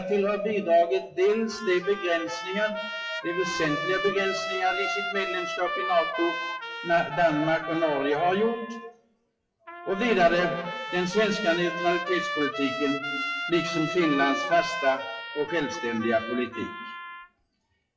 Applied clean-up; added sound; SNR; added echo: classical method WPE with log-MMSE.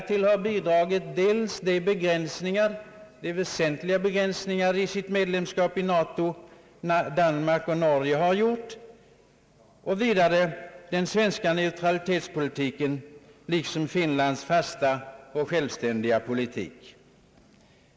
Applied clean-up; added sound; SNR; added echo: none; none; none; none.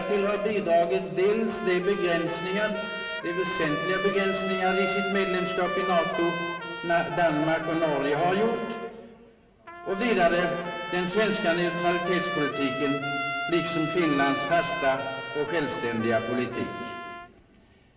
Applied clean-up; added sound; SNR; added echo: none; Trumpet; 7 dB; reverberation time 2.0 s.